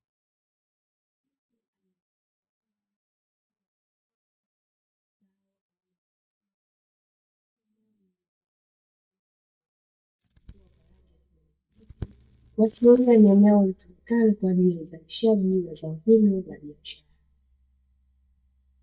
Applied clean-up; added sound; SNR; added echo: neural mask model DeepFilterNet 3.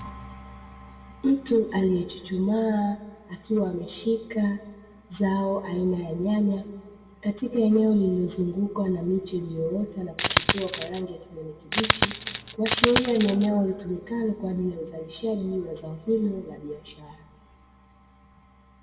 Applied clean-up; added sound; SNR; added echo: none; Coin (dropping); -1 dB; reverberation time 1.2 s.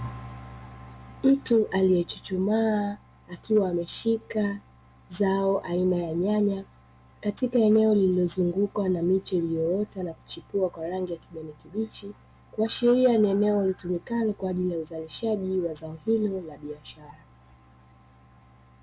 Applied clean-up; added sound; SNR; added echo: none; none; none; none.